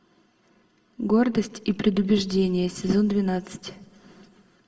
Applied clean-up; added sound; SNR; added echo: none; none; none; reverberation time 1.3 s.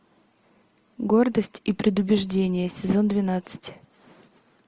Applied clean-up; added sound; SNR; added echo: none; none; none; none.